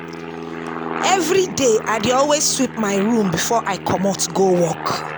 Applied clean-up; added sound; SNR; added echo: none; Aircraft; 10 dB; none.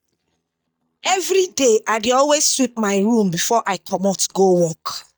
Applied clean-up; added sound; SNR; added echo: neural mask model DeepFilterNet 3.